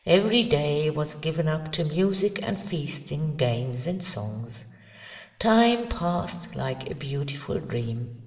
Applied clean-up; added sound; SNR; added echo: none; none; none; reverberation time 2.7 s.